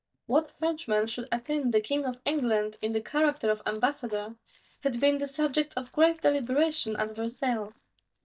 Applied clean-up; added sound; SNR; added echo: neural mask model DeepFilterNet 3.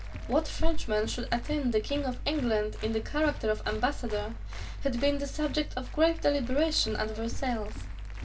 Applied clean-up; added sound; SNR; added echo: none; Applause; 17 dB; reverberation time 0.2 s.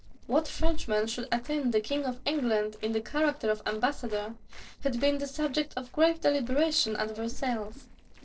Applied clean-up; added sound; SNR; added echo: neural separator model SepFormer DNS4.